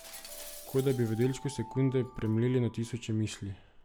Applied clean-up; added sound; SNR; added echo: none; Shatter + Alarm; 18 dB; none.